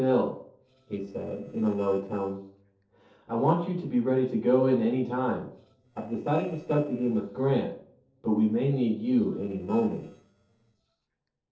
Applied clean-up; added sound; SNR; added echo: neural separator model SepFormer DNS4.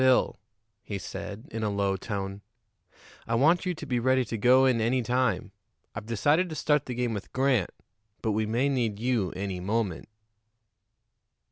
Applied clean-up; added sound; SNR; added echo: none; none; none; none.